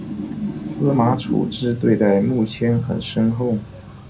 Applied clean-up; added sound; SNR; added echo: none; Mechanical fan; 19 dB; reverberation time 0.2 s.